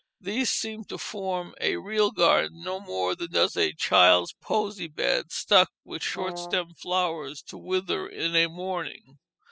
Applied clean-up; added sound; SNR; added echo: classical method spectral subtraction.